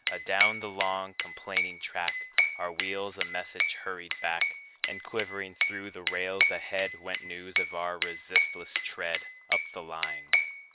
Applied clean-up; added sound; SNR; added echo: none; Glass / Bell; -4 dB; none.